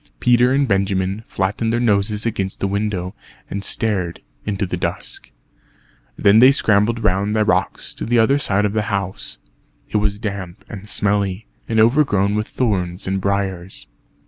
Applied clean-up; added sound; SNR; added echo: none; none; none; none.